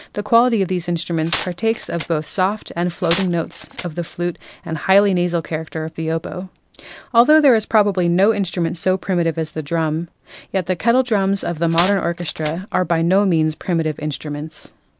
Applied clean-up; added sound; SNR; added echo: none; Glass; 7 dB; none.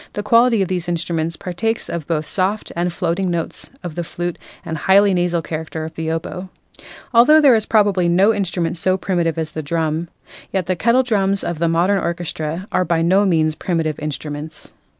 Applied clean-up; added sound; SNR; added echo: none; none; none; none.